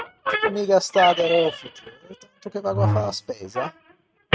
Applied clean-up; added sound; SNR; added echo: neural mask model RNNoise.